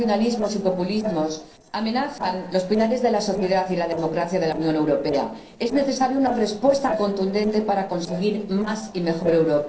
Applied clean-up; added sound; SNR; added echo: neural separator model SepFormer DNS4.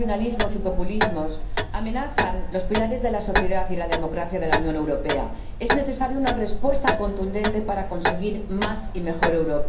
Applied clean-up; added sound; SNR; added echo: none; Clock; -2 dB; reverberation time 0.6 s.